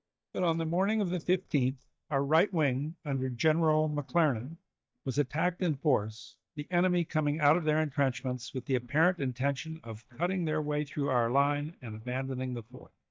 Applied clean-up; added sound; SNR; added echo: neural mask model DeepFilterNet 3.